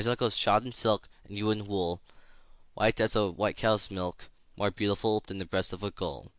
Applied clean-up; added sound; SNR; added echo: none; none; none; none.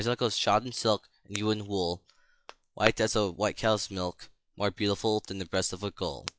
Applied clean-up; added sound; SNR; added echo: classical method log-MMSE.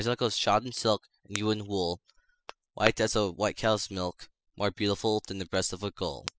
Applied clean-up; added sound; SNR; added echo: classical method spectral subtraction.